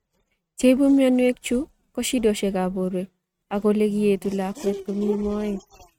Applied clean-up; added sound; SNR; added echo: neural mask model RNNoise.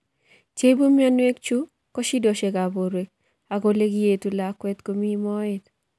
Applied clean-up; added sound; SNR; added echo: none; none; none; none.